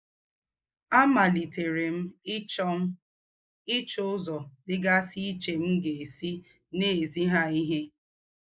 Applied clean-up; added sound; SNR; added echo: neural mask model Resemble Enhance denoiser.